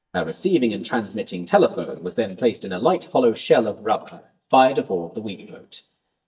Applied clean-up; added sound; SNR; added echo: neural mask model DeepFilterNet 3.